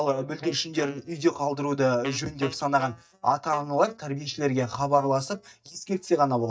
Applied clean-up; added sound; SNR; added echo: neural mask model DeepFilterNet 3.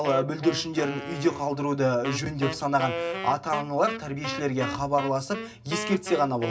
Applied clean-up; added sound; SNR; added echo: none; Wind instrument, woodwind instrument; 9 dB; reverberation time 0.4 s.